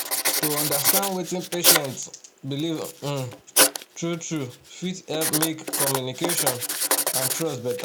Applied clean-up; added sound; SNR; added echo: none; Writing; -4 dB; none.